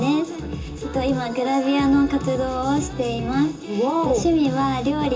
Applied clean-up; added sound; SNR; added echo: none; none; none; reverberation time 0.2 s.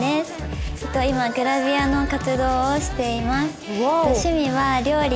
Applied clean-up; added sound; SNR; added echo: none; none; none; none.